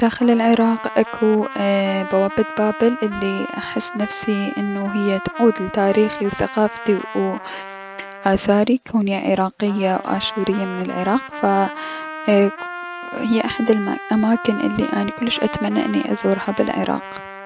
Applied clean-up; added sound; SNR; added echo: none; Trumpet; 12 dB; none.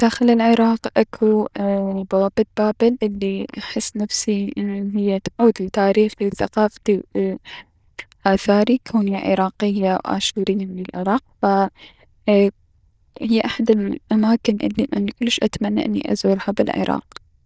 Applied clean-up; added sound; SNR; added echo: neural diffusion model UNIVERSE++.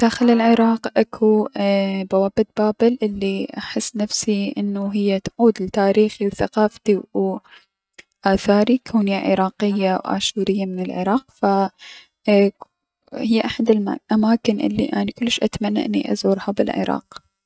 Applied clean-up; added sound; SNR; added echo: neural mask model DeepFilterNet 3.